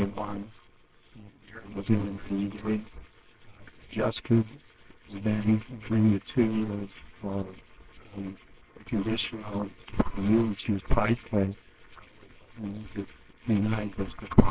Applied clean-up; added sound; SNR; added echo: neural separator model SepFormer WHAMR!.